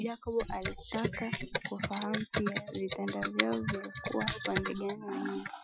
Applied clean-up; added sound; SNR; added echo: classical method Wiener filter.